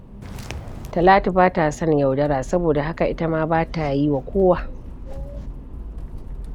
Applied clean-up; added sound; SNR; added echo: none; Walk, footsteps + Accelerating, revving, vroom; 11 dB; none.